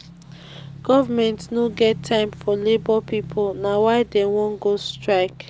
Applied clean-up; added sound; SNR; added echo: none; Motorcycle / Engine; 17 dB; none.